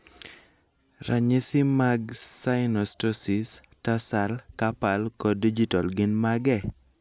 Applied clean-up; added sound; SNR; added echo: none; none; none; none.